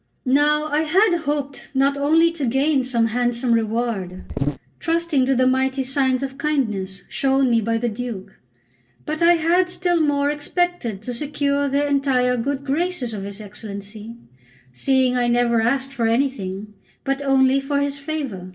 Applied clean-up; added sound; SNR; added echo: neural separator model SepFormer DNS4.